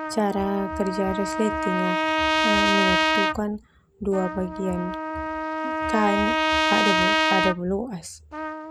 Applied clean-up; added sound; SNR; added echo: none; Trumpet; -3 dB; none.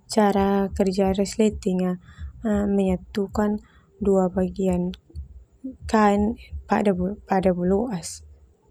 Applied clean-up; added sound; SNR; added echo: none; none; none; none.